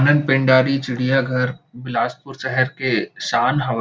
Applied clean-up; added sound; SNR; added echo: none; none; none; none.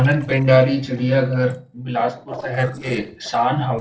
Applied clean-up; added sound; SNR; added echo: neural separator model SepFormer DNS4.